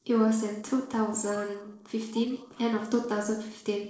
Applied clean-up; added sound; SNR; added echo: neural separator model SepFormer DNS4.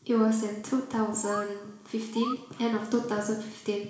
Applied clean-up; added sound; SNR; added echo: none; Bird; 14 dB; reverberation time 0.7 s.